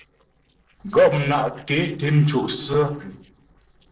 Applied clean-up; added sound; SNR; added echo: neural separator model SepFormer DNS4.